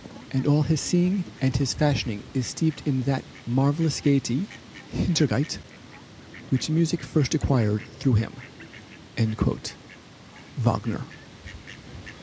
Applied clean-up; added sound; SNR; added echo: none; Fowl; 17 dB; none.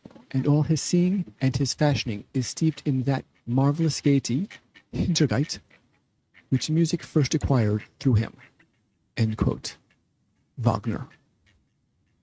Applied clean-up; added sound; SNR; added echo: neural mask model RNNoise.